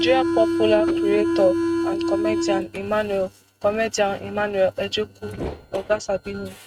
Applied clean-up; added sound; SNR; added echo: neural mask model RNNoise.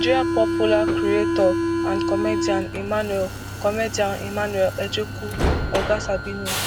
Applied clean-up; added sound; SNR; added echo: none; Subway, metro, underground; 0 dB; none.